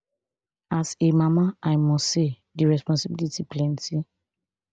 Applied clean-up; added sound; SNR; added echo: none; none; none; none.